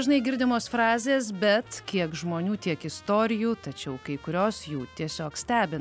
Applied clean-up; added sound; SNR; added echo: none; none; none; none.